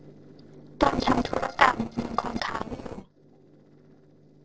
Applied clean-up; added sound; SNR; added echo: neural separator model SepFormer DNS4.